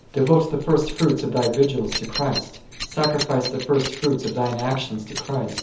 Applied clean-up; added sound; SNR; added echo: none; Keys jangling; 11 dB; reverberation time 0.7 s.